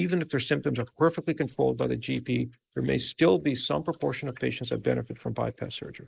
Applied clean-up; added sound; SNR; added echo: neural mask model Resemble Enhance denoiser.